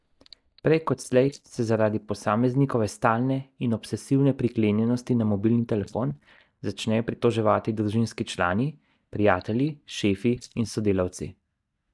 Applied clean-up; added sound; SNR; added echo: neural mask model DeepFilterNet 3.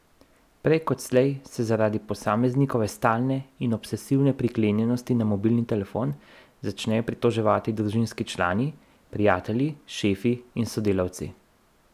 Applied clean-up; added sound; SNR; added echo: none; none; none; none.